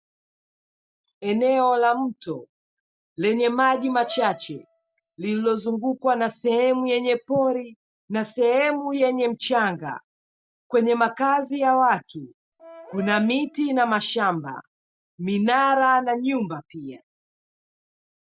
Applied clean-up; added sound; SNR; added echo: none; Brass instrument; 15 dB; none.